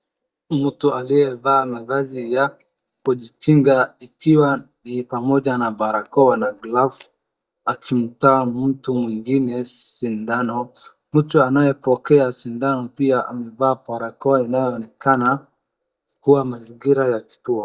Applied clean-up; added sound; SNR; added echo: neural mask model DeepFilterNet 3.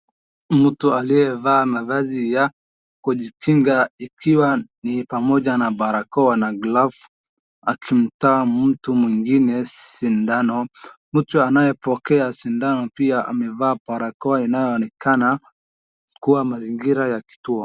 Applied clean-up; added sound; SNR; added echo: none; none; none; none.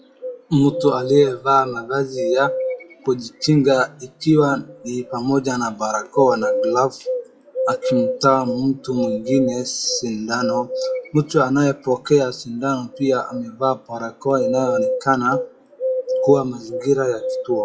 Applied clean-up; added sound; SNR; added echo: classical method WPE with log-MMSE.